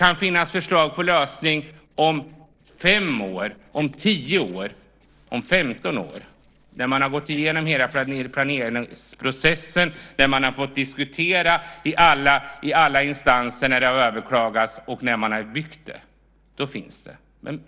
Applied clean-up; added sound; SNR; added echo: neural separator model SepFormer DNS4.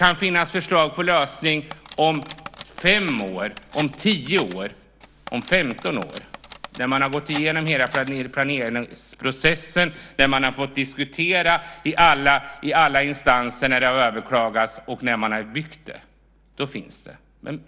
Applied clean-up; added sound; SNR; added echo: none; Cutlery, silverware; 15 dB; none.